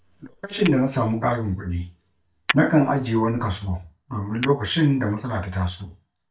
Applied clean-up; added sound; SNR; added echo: neural mask model DeepFilterNet 3.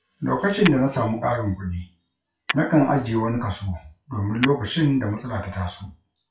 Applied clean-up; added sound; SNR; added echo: classical method WPE with log-MMSE.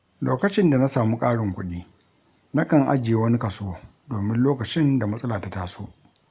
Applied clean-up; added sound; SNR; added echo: none; none; none; none.